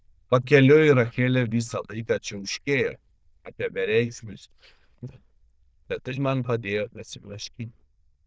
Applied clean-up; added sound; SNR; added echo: neural diffusion model UNIVERSE++.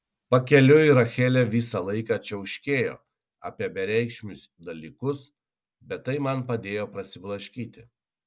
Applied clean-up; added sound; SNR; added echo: none; none; none; none.